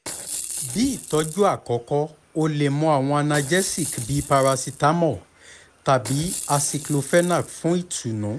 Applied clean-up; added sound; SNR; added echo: none; Rattle / Rattle (instrument); 7 dB; none.